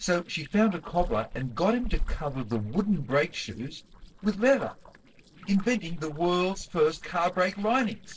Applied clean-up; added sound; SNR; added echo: neural separator model SepFormer DNS4.